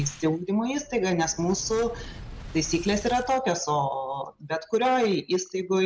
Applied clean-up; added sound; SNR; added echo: none; Boom; 18 dB; none.